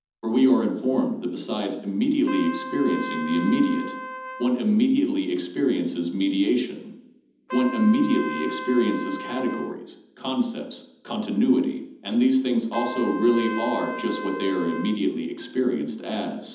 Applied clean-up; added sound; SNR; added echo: none; Trumpet; 13 dB; reverberation time 0.8 s.